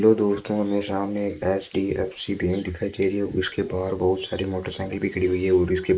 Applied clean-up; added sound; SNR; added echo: neural mask model Resemble Enhance denoiser.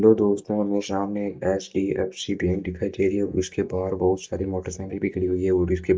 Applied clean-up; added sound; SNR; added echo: neural mask model DeepFilterNet 3.